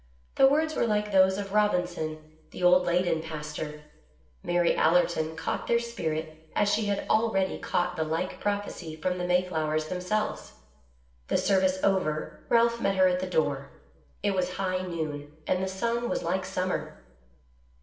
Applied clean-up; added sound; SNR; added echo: none; none; none; reverberation time 0.7 s.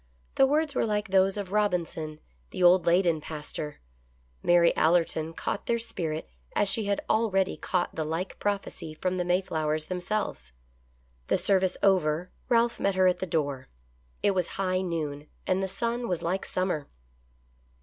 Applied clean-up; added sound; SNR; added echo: none; none; none; none.